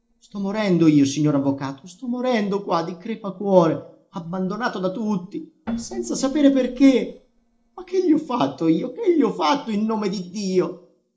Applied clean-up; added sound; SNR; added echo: neural separator model SepFormer DNS4.